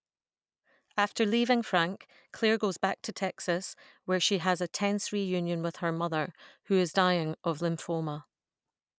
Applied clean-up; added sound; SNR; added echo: none; none; none; none.